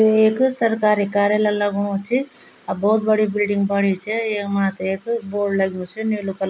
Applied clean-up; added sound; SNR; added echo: none; none; none; none.